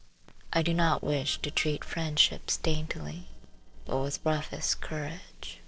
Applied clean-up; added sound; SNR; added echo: neural separator model SepFormer DNS4.